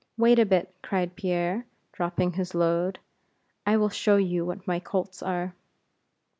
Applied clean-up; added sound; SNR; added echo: none; none; none; none.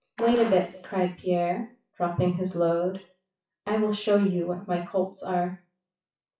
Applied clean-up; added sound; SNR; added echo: classical method WPE with log-MMSE.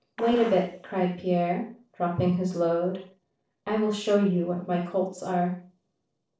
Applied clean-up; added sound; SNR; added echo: neural separator model SepFormer DNS4.